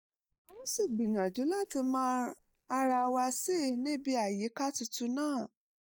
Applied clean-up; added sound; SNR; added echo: neural mask model DeepFilterNet 3.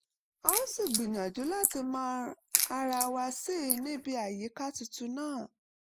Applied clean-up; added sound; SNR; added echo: neural mask model Resemble Enhance denoiser.